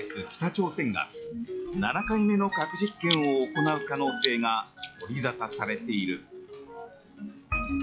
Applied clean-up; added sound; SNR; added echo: classical method log-MMSE.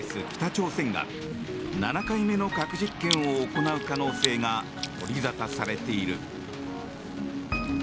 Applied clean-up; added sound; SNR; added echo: none; Chewing, mastication; 11 dB; none.